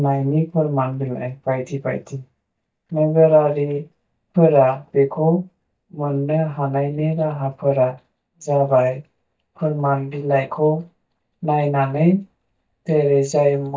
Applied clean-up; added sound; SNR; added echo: neural mask model DeepFilterNet 3.